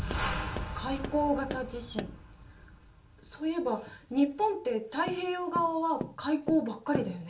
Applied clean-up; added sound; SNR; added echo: none; Tap; 12 dB; reverberation time 0.3 s.